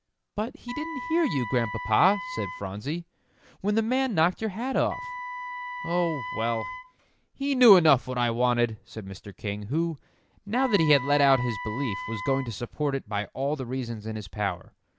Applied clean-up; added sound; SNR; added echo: none; Wind instrument, woodwind instrument; 9 dB; none.